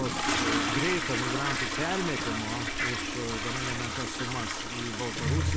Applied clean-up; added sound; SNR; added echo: none; Toilet flush; -4 dB; none.